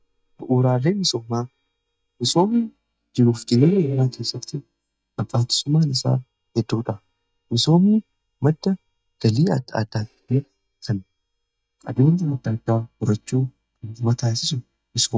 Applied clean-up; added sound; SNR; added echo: neural mask model DeepFilterNet 3.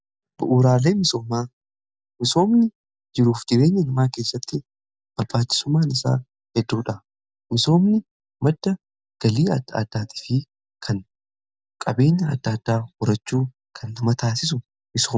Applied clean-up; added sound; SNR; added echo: none; none; none; none.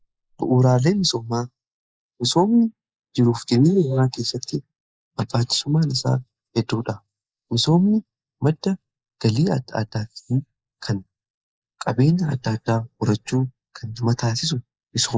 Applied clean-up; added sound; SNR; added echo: neural mask model Resemble Enhance denoiser.